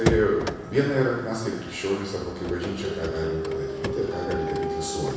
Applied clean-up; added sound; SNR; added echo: none; Printer; 3 dB; reverberation time 1.1 s.